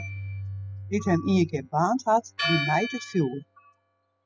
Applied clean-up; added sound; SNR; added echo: classical method spectral subtraction.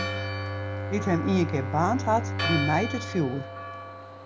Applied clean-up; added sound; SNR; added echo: none; Bowed string instrument + Church bell; 3 dB; none.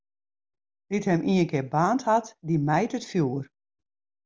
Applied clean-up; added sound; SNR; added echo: none; none; none; none.